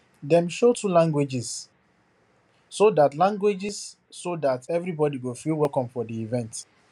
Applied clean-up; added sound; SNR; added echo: none; none; none; none.